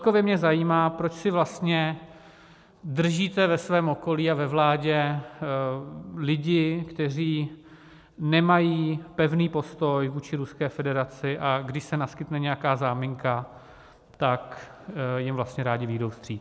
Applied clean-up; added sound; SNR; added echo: none; none; none; none.